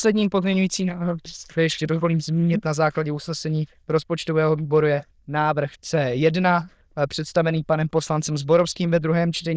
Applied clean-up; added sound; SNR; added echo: neural diffusion model UNIVERSE++.